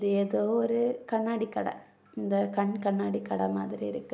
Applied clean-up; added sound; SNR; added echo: none; none; none; none.